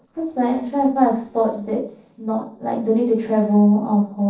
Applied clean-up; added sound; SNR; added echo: neural separator model SepFormer DNS4.